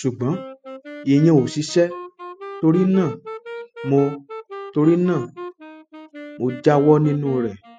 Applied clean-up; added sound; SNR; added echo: classical method spectral subtraction.